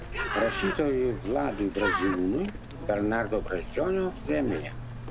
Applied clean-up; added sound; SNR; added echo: none; Bird; 6 dB; none.